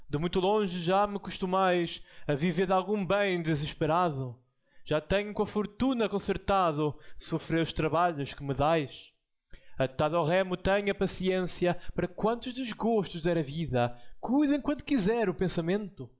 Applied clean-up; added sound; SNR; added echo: none; none; none; none.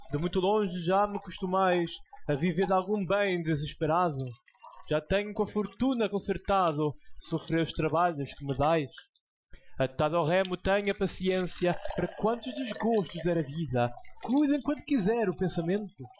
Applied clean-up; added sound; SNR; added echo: classical method Wiener filter.